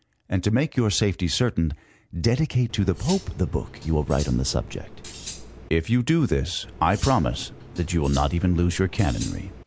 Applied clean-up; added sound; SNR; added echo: none; Cutlery, silverware; 15 dB; none.